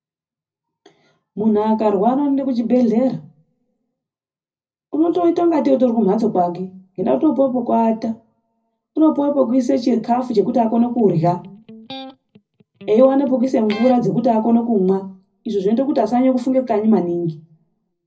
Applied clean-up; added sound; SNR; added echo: none; Electric guitar; 19 dB; reverberation time 0.4 s.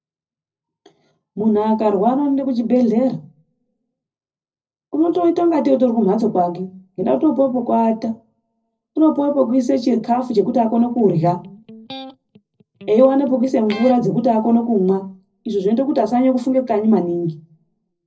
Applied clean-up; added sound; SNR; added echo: neural separator model SepFormer DNS4.